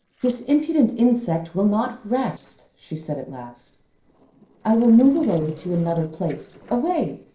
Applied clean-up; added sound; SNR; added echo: neural separator model SepFormer DNS4.